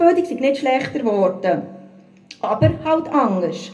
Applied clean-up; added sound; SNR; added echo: none; none; none; reverberation time 0.3 s.